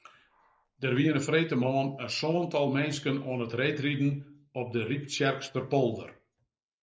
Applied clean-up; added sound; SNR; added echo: neural mask model Resemble Enhance denoiser.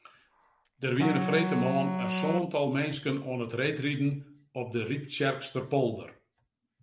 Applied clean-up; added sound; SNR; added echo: none; Wind instrument, woodwind instrument; 3 dB; none.